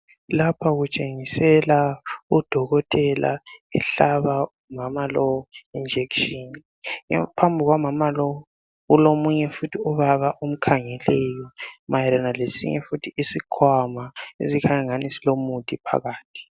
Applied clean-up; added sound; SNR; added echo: none; none; none; none.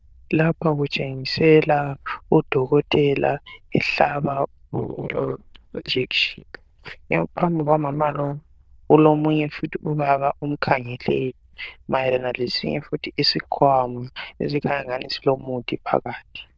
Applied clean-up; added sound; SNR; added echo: neural diffusion model UNIVERSE++.